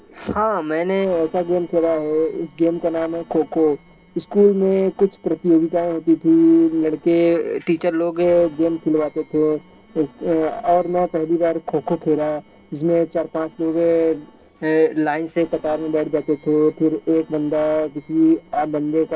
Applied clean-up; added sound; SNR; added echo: neural separator model SepFormer DNS4.